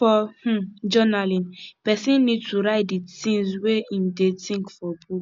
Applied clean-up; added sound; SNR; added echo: none; none; none; none.